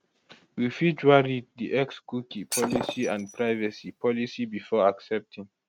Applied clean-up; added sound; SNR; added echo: neural mask model RNNoise.